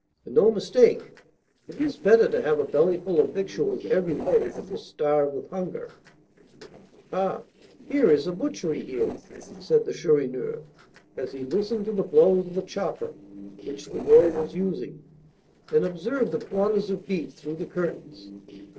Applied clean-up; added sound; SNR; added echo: neural separator model SepFormer DNS4.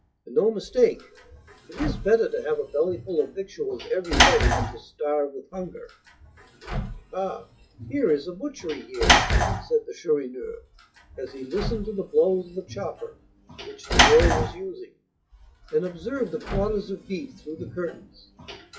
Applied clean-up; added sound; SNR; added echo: classical method WPE with log-MMSE.